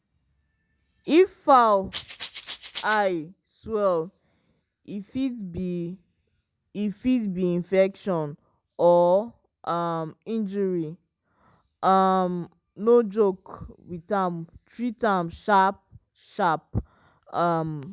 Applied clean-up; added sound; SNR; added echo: none; Rattle (instrument); 14 dB; none.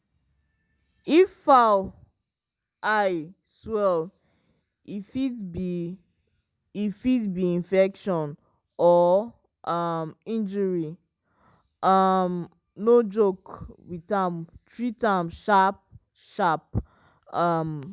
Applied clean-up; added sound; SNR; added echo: none; none; none; none.